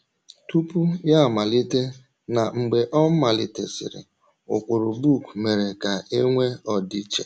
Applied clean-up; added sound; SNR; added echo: none; none; none; none.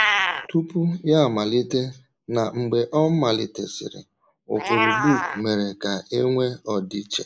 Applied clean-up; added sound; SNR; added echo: neural mask model Resemble Enhance denoiser.